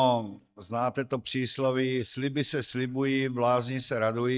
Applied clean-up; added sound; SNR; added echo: neural mask model DeepFilterNet 3.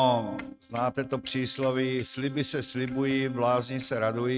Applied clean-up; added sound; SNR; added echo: neural mask model RNNoise.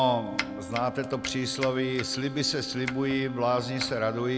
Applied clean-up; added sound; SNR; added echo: none; Domestic sounds, home sounds + Wind instrument, woodwind instrument; 9 dB; none.